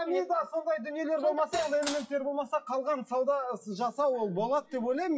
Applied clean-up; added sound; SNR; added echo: classical method WPE with log-MMSE.